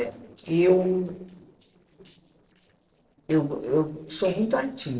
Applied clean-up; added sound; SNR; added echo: neural separator model SepFormer DNS4.